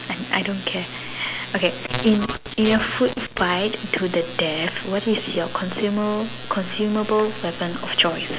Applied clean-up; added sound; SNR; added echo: none; none; none; none.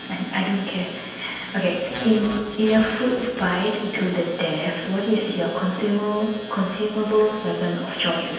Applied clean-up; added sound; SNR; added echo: none; none; none; reverberation time 1.2 s.